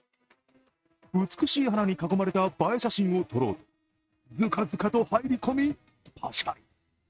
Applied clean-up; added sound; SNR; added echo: neural mask model RNNoise.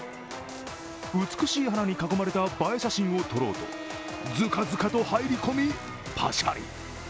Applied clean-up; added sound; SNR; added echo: none; Bowed string instrument; 16 dB; none.